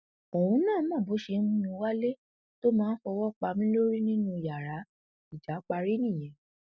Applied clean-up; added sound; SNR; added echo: none; none; none; none.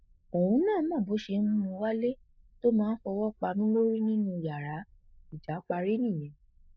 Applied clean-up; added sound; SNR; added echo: neural mask model Resemble Enhance denoiser.